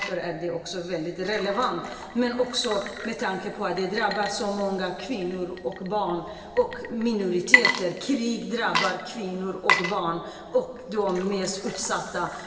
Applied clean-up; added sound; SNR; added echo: none; Water / Liquid; 4 dB; reverberation time 2.3 s.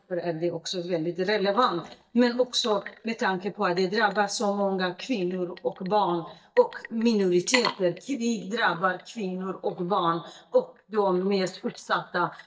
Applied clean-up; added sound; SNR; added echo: neural mask model DeepFilterNet 3.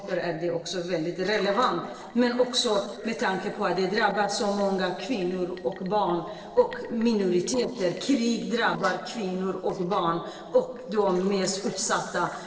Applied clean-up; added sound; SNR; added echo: neural separator model SepFormer DNS4.